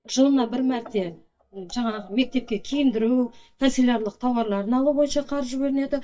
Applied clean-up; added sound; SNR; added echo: neural mask model DeepFilterNet 3.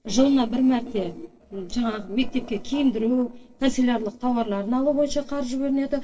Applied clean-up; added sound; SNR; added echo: neural separator model SepFormer DNS4.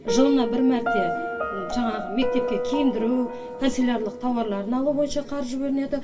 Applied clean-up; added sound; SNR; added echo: none; Piano; 5 dB; reverberation time 0.1 s.